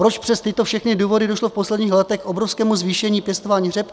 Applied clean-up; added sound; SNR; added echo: none; none; none; none.